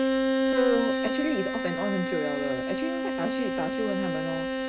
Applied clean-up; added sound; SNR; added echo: none; Bowed string instrument; -3 dB; none.